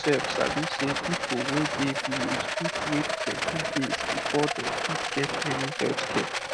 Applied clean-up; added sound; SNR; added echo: none; Rattle; -1 dB; none.